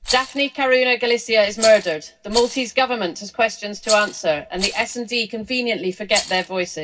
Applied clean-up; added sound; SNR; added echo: none; Rattle; 11 dB; reverberation time 0.4 s.